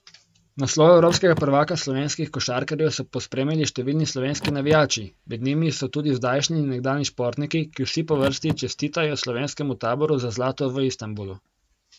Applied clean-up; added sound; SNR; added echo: none; Car; 15 dB; none.